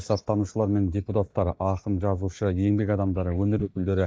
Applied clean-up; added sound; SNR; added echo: neural mask model DeepFilterNet 3.